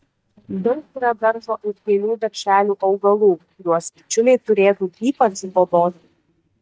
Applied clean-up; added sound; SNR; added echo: neural mask model DeepFilterNet 3.